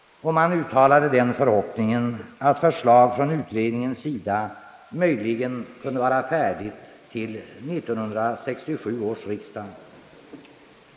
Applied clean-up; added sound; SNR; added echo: neural mask model Resemble Enhance denoiser.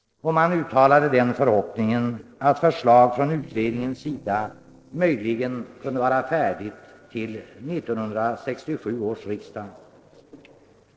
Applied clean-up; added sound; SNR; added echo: neural separator model SepFormer DNS4.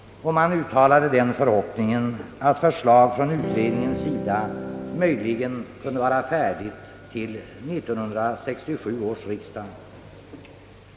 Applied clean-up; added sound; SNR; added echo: none; Electric guitar / Strum; 6 dB; none.